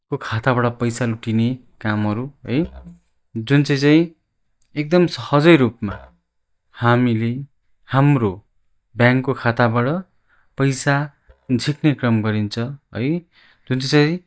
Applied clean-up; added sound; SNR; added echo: neural mask model DeepFilterNet 3.